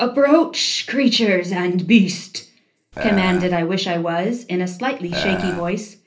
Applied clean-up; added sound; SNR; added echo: none; Burping, eructation; 7 dB; reverberation time 0.3 s.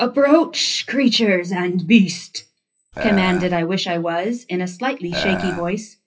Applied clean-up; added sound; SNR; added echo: classical method WPE with log-MMSE.